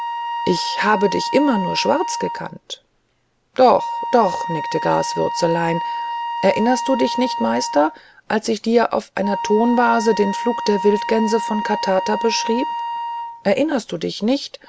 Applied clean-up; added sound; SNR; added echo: none; Wind instrument, woodwind instrument; 6 dB; none.